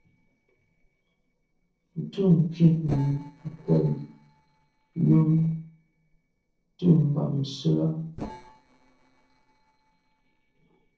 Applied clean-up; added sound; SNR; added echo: neural separator model SepFormer DNS4.